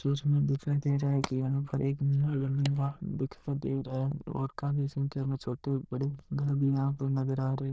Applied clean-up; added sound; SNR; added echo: neural diffusion model UNIVERSE++.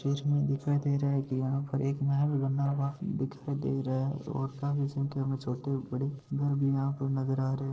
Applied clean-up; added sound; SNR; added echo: neural separator model SepFormer DNS4.